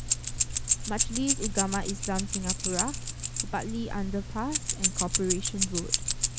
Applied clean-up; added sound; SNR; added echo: none; Keys jangling; -4 dB; none.